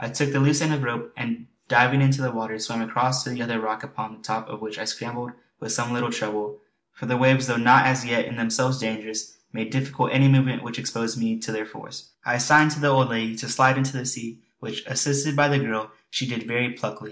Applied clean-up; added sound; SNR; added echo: none; none; none; none.